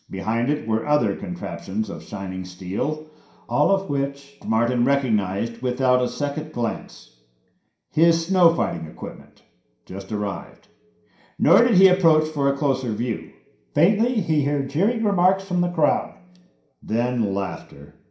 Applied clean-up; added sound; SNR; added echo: none; none; none; reverberation time 0.5 s.